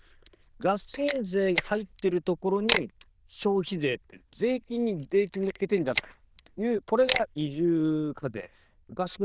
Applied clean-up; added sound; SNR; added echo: neural diffusion model UNIVERSE++.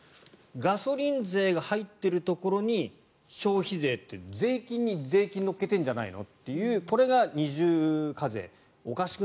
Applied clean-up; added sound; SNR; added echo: none; none; none; none.